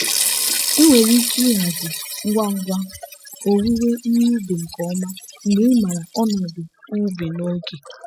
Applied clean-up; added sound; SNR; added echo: classical method spectral subtraction.